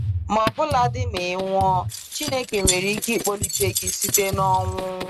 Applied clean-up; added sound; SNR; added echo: neural mask model RNNoise.